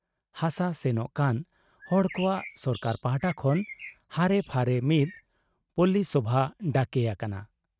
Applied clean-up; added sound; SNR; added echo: neural mask model RNNoise.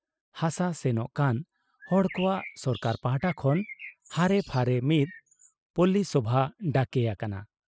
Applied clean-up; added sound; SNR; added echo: classical method spectral subtraction.